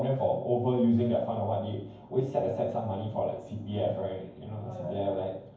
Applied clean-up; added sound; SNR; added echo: none; none; none; reverberation time 0.9 s.